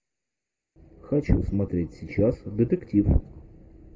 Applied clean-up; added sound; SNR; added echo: none; none; none; reverberation time 2.4 s.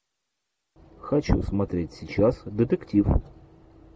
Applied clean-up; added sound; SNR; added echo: none; none; none; none.